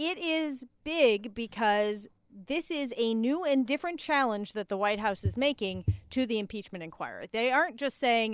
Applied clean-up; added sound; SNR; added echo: neural separator model SepFormer DNS4.